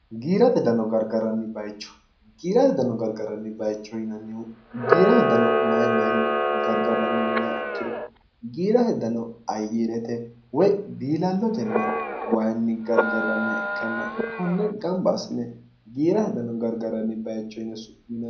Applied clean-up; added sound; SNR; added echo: none; Camera; 3 dB; reverberation time 0.5 s.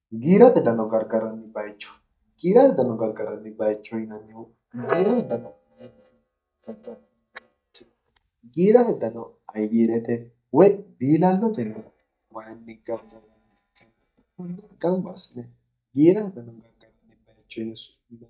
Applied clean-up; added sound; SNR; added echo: neural mask model DeepFilterNet 3.